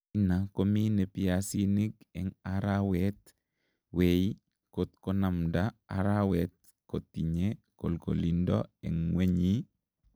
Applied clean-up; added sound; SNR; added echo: none; none; none; none.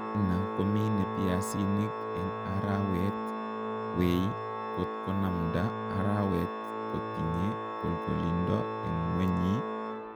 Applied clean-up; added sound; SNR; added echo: none; Organ; 3 dB; none.